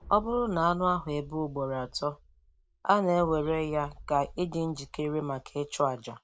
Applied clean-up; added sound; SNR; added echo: none; Boom; 19 dB; none.